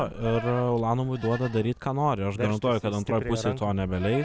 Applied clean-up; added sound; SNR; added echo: none; Livestock, farm animals, working animals; 17 dB; none.